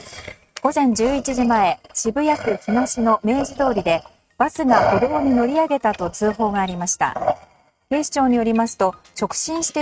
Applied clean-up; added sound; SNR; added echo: neural mask model RNNoise.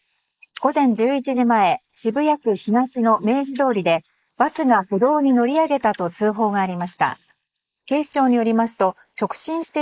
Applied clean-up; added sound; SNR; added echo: neural mask model Resemble Enhance denoiser.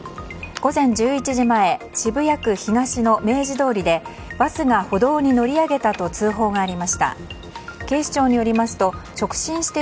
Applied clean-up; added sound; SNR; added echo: none; none; none; none.